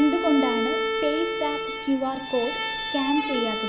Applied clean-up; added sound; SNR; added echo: none; Bowed string instrument; 2 dB; none.